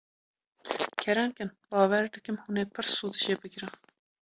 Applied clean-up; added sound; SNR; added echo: none; none; none; none.